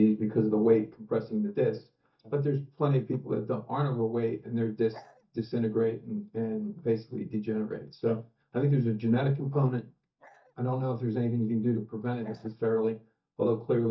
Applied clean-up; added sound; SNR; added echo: neural mask model DeepFilterNet 3.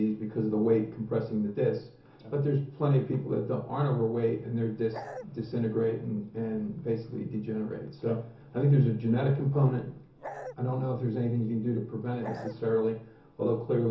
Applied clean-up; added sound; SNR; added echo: none; Bark; 11 dB; reverberation time 0.7 s.